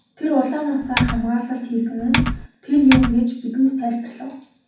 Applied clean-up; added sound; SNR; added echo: none; Typing; 1 dB; reverberation time 0.6 s.